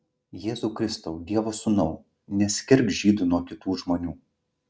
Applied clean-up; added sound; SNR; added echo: none; none; none; none.